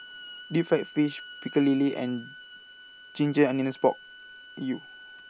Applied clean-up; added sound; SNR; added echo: none; Bowed string instrument; 18 dB; none.